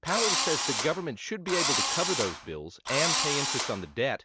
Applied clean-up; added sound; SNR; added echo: none; Engine / Drill; -2 dB; none.